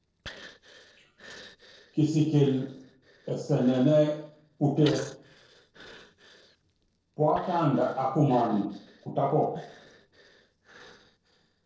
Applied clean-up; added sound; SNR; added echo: neural separator model SepFormer DNS4.